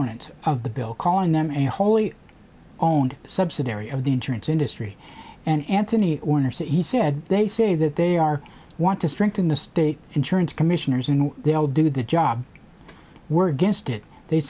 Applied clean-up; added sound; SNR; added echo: none; none; none; none.